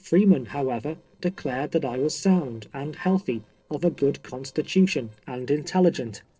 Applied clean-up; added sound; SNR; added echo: neural separator model SepFormer DNS4.